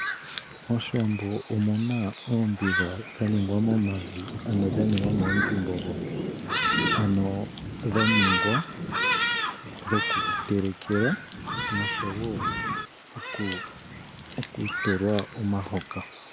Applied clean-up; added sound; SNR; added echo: none; Thunderstorm; 2 dB; none.